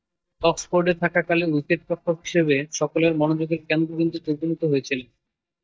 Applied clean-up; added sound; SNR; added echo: neural mask model DeepFilterNet 3.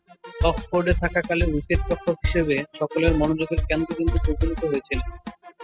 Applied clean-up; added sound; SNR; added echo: classical method spectral subtraction.